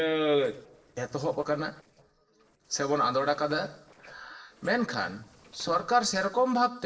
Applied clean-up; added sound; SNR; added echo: neural separator model SepFormer DNS4.